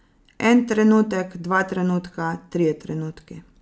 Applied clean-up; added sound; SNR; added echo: none; none; none; none.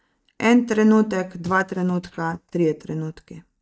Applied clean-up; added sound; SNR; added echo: neural mask model DeepFilterNet 3.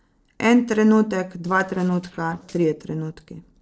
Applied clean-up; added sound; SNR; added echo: neural separator model SepFormer DNS4.